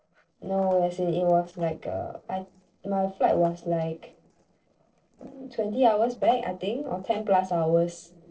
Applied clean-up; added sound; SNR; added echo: neural separator model SepFormer DNS4.